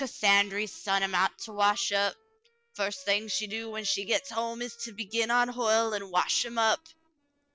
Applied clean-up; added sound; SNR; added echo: neural separator model SepFormer DNS4.